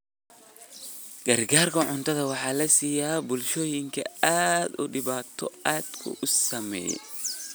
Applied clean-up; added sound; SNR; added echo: none; none; none; none.